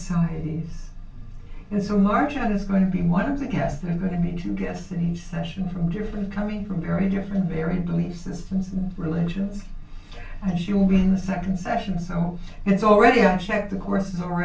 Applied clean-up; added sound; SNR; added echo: none; none; none; reverberation time 0.2 s.